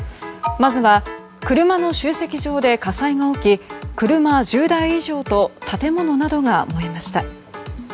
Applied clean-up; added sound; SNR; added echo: none; none; none; none.